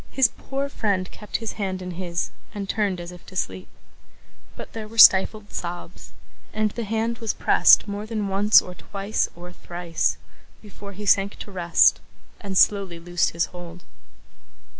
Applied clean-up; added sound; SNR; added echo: none; none; none; none.